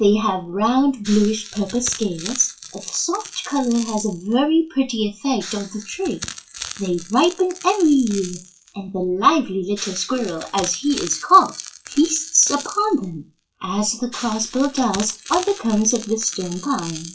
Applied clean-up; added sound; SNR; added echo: classical method WPE with log-MMSE.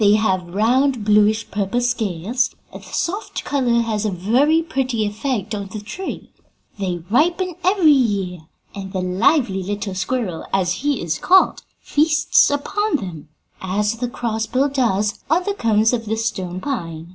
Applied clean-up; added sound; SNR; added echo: none; none; none; none.